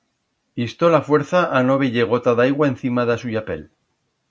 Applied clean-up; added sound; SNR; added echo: none; none; none; none.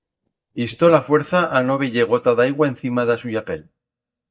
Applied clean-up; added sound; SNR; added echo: neural mask model DeepFilterNet 3.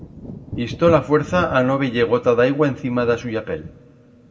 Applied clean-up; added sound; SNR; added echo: none; Thunder / Wind; 15 dB; reverberation time 1.6 s.